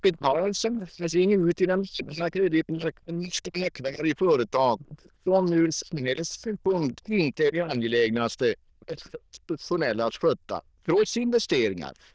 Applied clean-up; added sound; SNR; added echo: neural diffusion model UNIVERSE++.